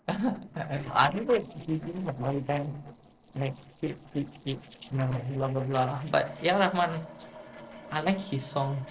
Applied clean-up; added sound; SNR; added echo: neural separator model SepFormer DNS4.